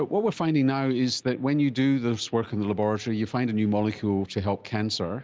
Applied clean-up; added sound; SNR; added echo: none; none; none; none.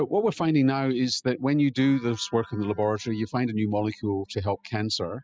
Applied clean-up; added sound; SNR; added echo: classical method spectral subtraction.